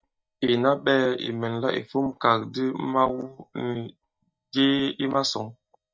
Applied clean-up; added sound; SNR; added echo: neural mask model DeepFilterNet 3.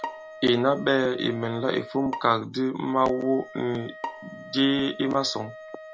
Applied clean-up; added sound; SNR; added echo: none; Wind instrument, woodwind instrument + Bowed string instrument; 15 dB; none.